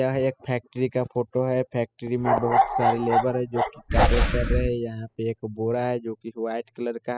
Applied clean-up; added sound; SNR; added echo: classical method spectral subtraction.